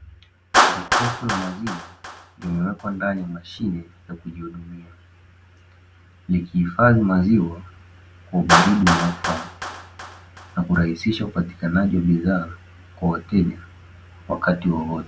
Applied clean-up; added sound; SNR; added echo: none; Clapping; 5 dB; none.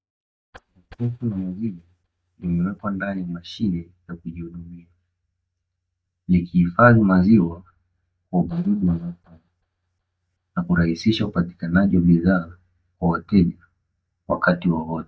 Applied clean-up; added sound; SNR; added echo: neural mask model DeepFilterNet 3.